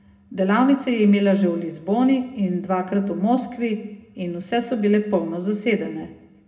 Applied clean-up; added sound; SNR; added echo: none; none; none; reverberation time 0.2 s.